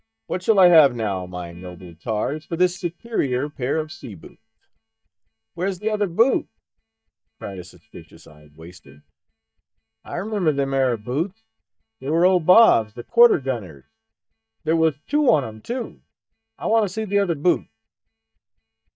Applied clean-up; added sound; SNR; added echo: neural mask model DeepFilterNet 3.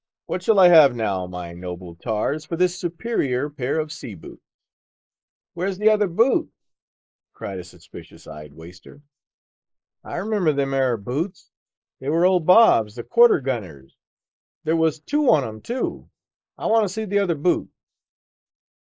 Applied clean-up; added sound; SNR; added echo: neural mask model Resemble Enhance denoiser.